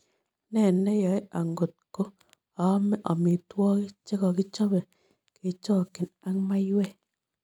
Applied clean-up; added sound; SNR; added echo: none; none; none; none.